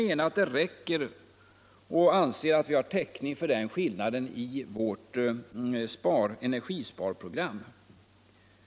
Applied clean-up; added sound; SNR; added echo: none; none; none; none.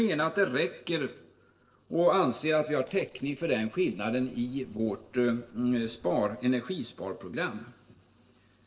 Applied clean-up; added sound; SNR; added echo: neural separator model SepFormer DNS4.